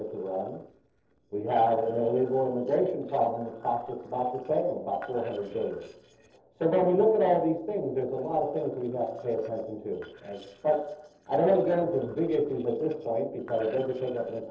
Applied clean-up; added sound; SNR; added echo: neural separator model SepFormer DNS4.